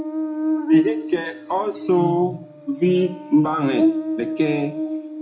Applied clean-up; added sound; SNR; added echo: none; Buzz; 2 dB; reverberation time 0.4 s.